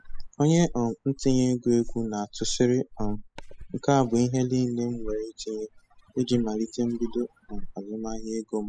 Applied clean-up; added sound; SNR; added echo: classical method spectral subtraction.